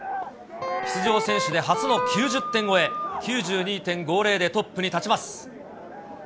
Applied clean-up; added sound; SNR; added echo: none; Electric guitar; 3 dB; none.